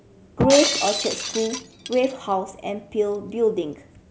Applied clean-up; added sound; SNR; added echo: none; Shatter; 5 dB; none.